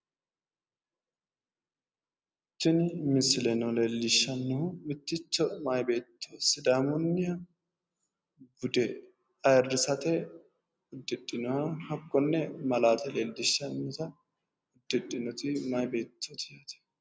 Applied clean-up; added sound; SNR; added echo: none; none; none; none.